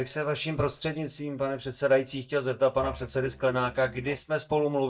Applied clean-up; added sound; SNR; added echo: neural mask model DeepFilterNet 3.